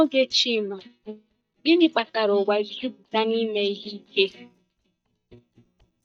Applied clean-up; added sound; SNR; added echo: neural mask model DeepFilterNet 3.